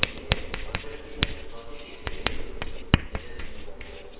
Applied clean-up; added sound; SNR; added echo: neural separator model SepFormer WHAMR!.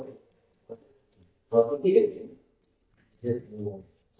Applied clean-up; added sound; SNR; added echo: neural mask model DeepFilterNet 3.